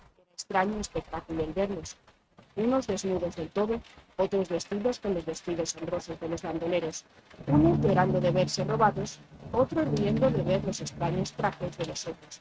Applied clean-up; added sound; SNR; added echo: neural mask model RNNoise.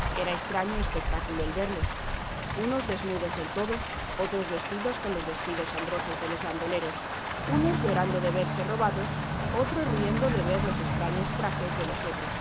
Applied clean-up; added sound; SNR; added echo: none; Electric guitar / Strum + Rain; -1 dB; none.